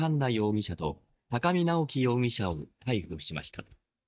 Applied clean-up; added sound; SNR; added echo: neural mask model DeepFilterNet 3.